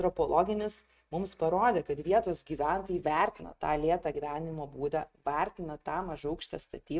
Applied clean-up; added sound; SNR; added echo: neural mask model RNNoise.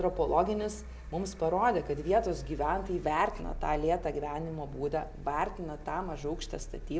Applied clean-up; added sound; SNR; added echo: none; Car; 10 dB; none.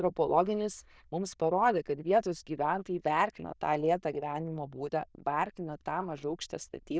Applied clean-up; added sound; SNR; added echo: neural diffusion model UNIVERSE++.